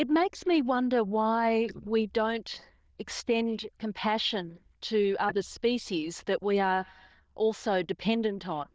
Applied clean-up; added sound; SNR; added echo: neural diffusion model UNIVERSE++.